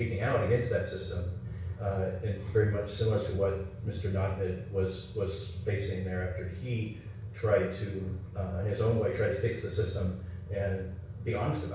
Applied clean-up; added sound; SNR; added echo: none; none; none; reverberation time 0.6 s.